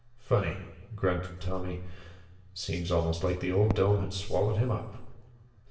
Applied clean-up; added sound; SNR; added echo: none; Fireworks; 16 dB; reverberation time 1.0 s.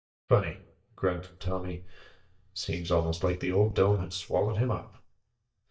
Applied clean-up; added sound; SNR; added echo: neural mask model DeepFilterNet 3.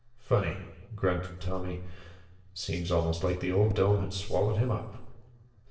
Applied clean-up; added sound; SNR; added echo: neural separator model SepFormer DNS4.